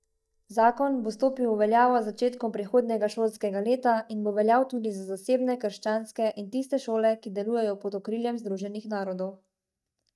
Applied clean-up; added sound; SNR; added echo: neural mask model DeepFilterNet 3.